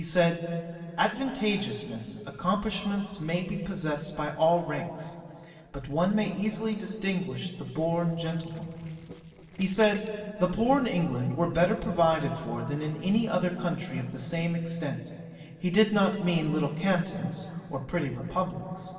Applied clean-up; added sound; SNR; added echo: neural separator model SepFormer DNS4.